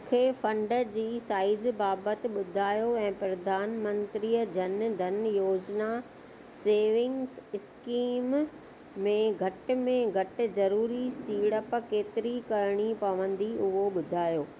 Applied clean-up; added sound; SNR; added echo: none; none; none; none.